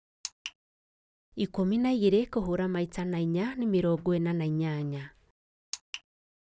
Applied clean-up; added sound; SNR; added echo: none; none; none; none.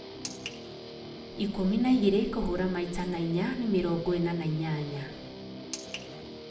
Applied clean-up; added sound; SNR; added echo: none; Guitar; 12 dB; reverberation time 0.6 s.